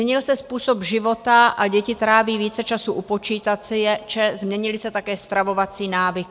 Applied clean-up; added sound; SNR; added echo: none; none; none; none.